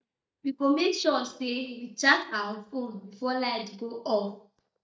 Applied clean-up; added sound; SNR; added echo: neural mask model DeepFilterNet 3.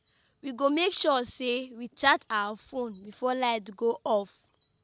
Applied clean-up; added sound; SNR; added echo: none; none; none; none.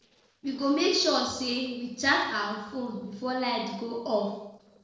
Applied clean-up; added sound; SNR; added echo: neural separator model SepFormer DNS4.